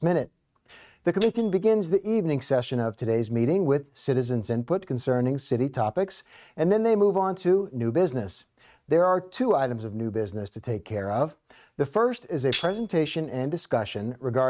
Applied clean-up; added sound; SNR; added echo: neural mask model RNNoise.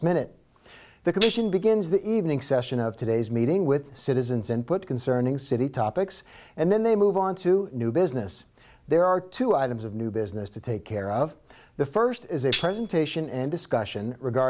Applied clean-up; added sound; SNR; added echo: none; Tambourine; 10 dB; none.